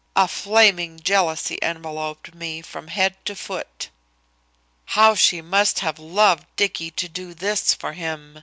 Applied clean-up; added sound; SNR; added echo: none; none; none; none.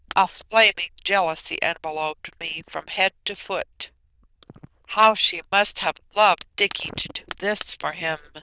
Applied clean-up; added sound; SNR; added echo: neural diffusion model UNIVERSE++.